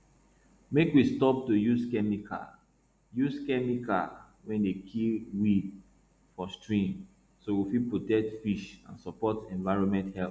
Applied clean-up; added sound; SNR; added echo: none; none; none; none.